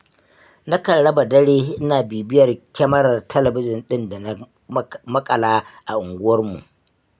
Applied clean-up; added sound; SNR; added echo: none; none; none; none.